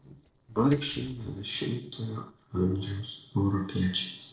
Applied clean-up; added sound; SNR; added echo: neural separator model SepFormer DNS4.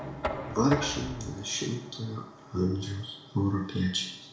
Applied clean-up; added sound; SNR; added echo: none; Knock; 10 dB; reverberation time 0.6 s.